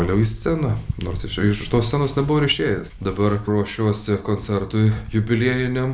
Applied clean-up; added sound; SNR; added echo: none; none; none; none.